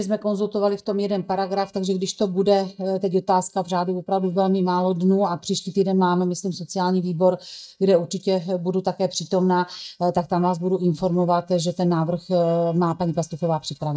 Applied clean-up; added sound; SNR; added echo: neural mask model DeepFilterNet 3.